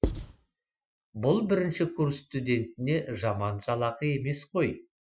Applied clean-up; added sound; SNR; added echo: classical method Wiener filter.